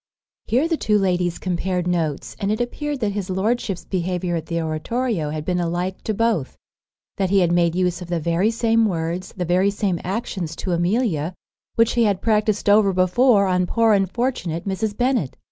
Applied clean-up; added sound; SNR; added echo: none; none; none; none.